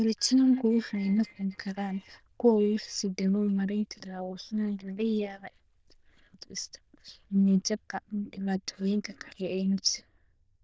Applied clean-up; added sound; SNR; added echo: neural diffusion model UNIVERSE++.